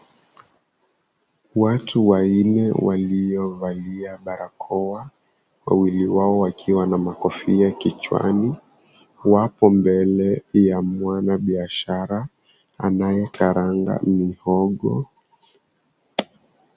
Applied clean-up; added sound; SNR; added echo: none; Tambourine; 19 dB; none.